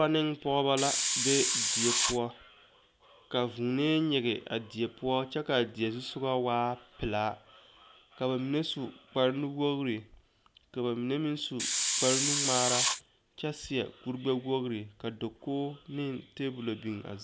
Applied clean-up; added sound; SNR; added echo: none; Hiss; -3 dB; none.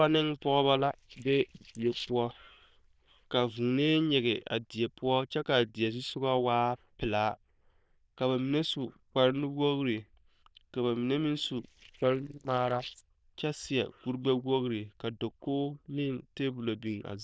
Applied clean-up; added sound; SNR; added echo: neural diffusion model UNIVERSE++.